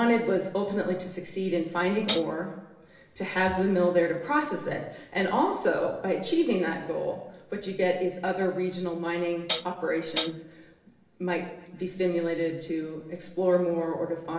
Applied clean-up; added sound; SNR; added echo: none; Hi-hat; 4 dB; reverberation time 0.9 s.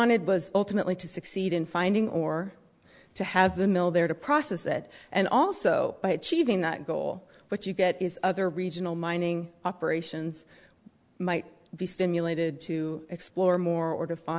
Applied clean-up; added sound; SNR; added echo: none; none; none; none.